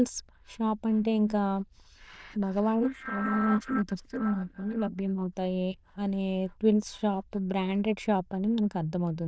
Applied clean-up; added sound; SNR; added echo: neural diffusion model UNIVERSE++.